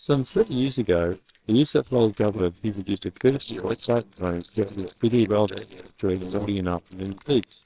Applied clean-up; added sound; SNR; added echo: neural separator model SepFormer WHAMR!.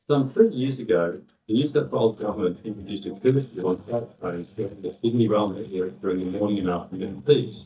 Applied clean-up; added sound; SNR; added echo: neural mask model DeepFilterNet 3.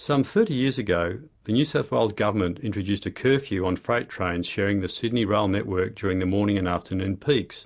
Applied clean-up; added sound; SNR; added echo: none; none; none; none.